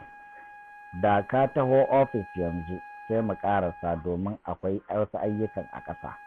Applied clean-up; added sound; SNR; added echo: none; Wind instrument, woodwind instrument; 19 dB; none.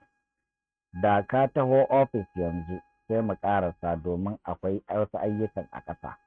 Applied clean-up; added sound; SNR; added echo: neural mask model RNNoise.